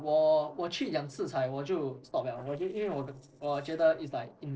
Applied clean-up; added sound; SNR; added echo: neural separator model SepFormer DNS4.